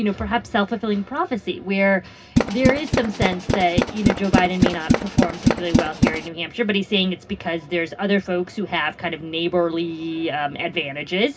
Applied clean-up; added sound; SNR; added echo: none; Tools; -3 dB; reverberation time 0.4 s.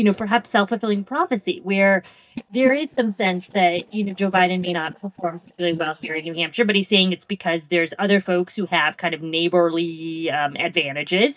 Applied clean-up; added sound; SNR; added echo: neural mask model DeepFilterNet 3.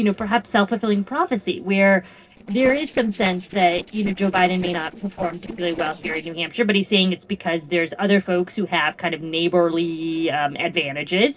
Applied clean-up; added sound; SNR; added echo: neural separator model SepFormer DNS4.